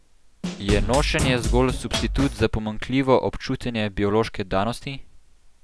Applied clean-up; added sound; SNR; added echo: none; Drum kit; 1 dB; none.